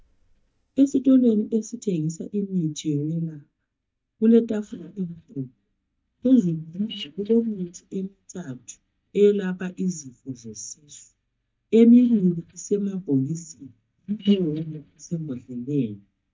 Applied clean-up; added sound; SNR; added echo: neural mask model DeepFilterNet 3.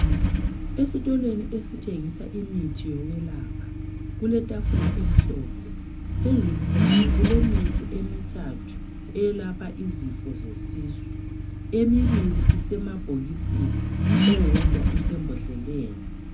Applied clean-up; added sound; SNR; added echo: none; Accelerating, revving, vroom; -5 dB; reverberation time 0.3 s.